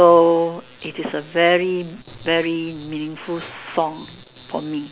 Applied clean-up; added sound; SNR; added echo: none; none; none; none.